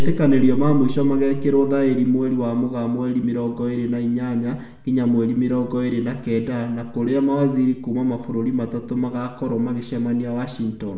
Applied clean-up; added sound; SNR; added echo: none; none; none; reverberation time 0.7 s.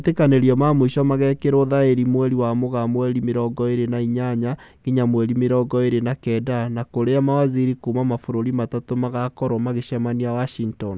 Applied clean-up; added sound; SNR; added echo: none; none; none; none.